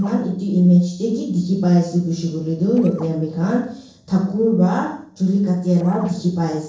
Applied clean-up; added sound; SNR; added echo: neural separator model SepFormer DNS4.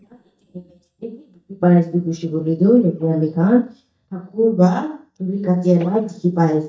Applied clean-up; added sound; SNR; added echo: neural mask model DeepFilterNet 3.